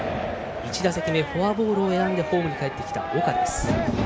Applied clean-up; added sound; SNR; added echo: none; none; none; none.